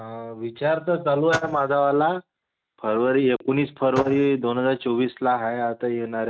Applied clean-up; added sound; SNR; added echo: neural mask model RNNoise.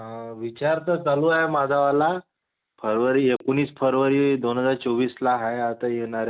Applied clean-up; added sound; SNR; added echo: none; none; none; none.